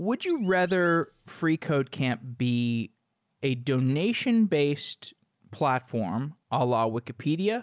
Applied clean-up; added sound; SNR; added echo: none; Chirp, tweet; 19 dB; none.